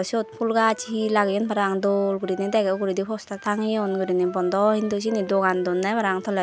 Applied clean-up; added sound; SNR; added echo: none; Wind instrument, woodwind instrument; 20 dB; none.